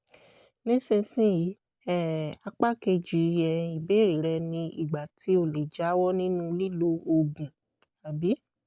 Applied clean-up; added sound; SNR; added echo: none; none; none; none.